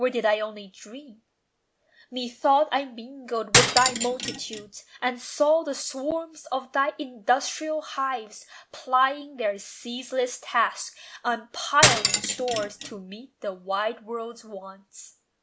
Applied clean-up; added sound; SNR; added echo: none; Cutlery, silverware; -4 dB; none.